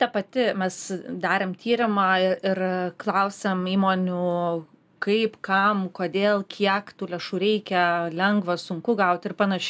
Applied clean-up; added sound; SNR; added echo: none; none; none; none.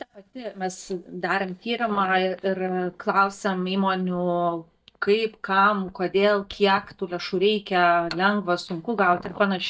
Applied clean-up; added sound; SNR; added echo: neural mask model DeepFilterNet 3.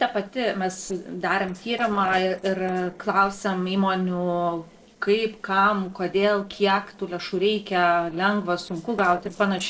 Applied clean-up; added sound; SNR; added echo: neural separator model SepFormer DNS4.